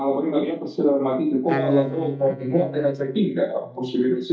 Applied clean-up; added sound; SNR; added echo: neural mask model DeepFilterNet 3.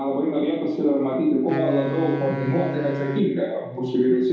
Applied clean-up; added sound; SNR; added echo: none; Wind instrument, woodwind instrument; 8 dB; reverberation time 0.8 s.